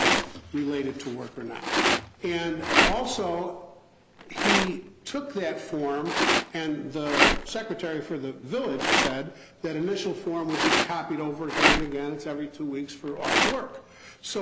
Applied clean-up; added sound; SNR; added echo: none; Rattle; -3 dB; none.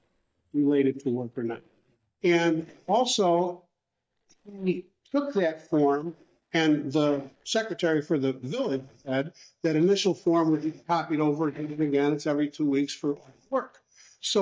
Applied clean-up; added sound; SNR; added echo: neural mask model DeepFilterNet 3.